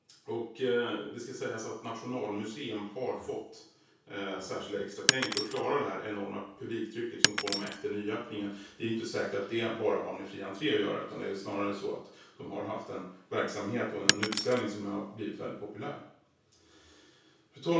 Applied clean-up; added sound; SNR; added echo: none; Shatter; -1 dB; reverberation time 0.6 s.